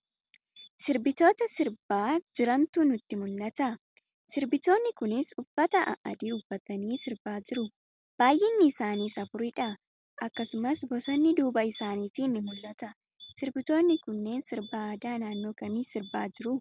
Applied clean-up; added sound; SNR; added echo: none; none; none; none.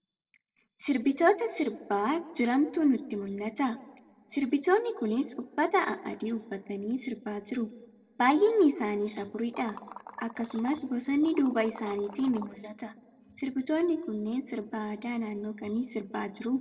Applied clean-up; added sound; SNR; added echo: neural separator model SepFormer DNS4.